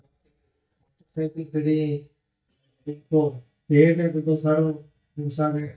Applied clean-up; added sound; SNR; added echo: neural mask model DeepFilterNet 3.